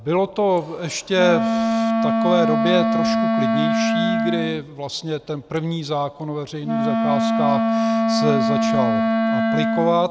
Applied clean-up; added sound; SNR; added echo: none; Wind instrument, woodwind instrument; -3 dB; none.